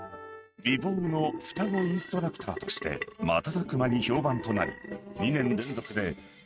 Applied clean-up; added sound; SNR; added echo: neural mask model RNNoise.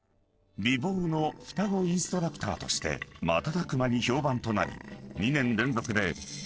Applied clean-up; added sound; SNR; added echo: neural separator model SepFormer DNS4.